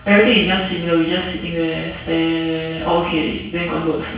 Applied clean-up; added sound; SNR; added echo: none; none; none; reverberation time 0.6 s.